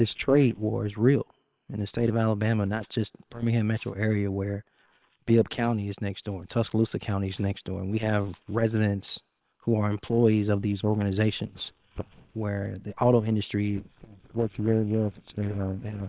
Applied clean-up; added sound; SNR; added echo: neural separator model SepFormer WHAM!.